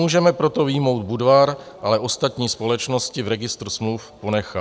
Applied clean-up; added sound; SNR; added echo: none; none; none; none.